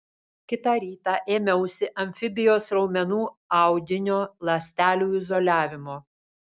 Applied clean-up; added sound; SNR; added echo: none; none; none; none.